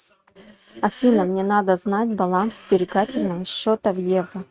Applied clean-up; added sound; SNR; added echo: neural mask model RNNoise.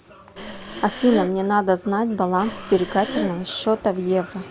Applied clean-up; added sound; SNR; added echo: none; Breathing; 9 dB; none.